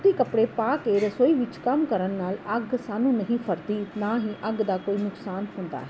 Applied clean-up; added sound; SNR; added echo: none; none; none; none.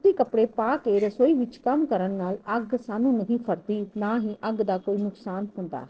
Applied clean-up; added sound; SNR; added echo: neural separator model SepFormer DNS4.